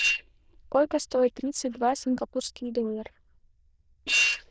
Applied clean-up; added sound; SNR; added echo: neural diffusion model UNIVERSE++.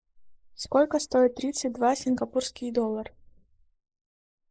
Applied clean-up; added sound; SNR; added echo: neural mask model Resemble Enhance denoiser.